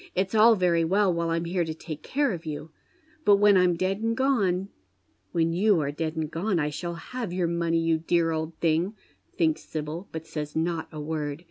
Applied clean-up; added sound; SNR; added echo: none; none; none; none.